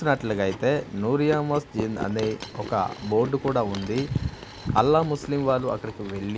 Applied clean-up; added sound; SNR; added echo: none; Chewing, mastication + Coin (dropping); 14 dB; none.